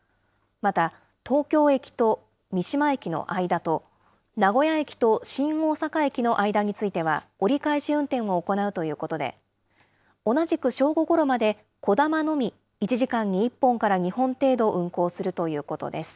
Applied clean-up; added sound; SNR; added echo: none; none; none; none.